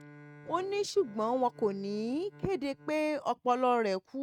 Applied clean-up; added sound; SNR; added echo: neural mask model RNNoise.